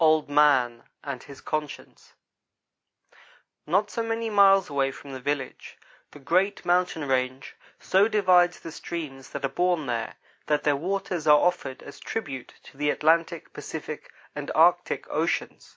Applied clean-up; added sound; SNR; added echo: none; none; none; none.